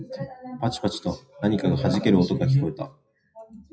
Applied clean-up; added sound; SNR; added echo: classical method WPE with log-MMSE.